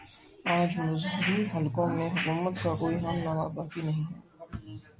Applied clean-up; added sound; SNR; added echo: none; none; none; none.